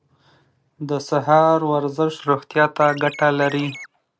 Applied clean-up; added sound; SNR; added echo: none; Chirp, tweet; 16 dB; none.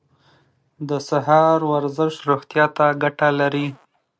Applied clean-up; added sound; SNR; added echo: none; none; none; none.